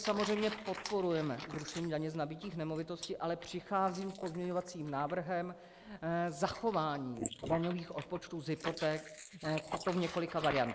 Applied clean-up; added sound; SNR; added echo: neural mask model Resemble Enhance denoiser.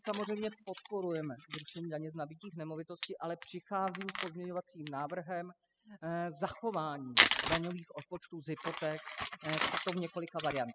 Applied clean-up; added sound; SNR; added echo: classical method spectral subtraction.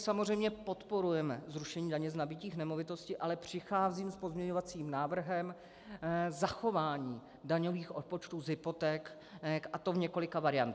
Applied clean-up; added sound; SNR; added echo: none; none; none; none.